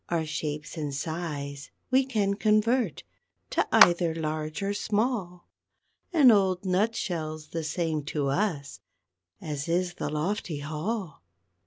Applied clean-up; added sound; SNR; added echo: none; Clapping; 1 dB; none.